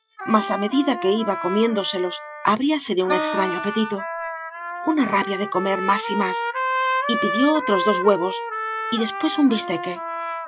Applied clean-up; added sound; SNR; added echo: classical method Wiener filter.